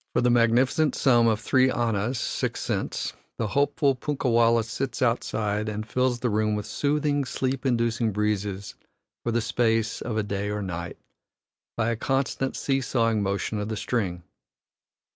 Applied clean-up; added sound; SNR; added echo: none; none; none; none.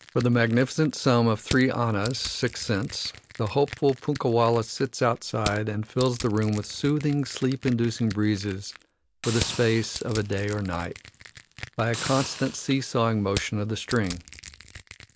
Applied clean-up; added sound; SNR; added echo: none; Crushing + Hiss; 14 dB; none.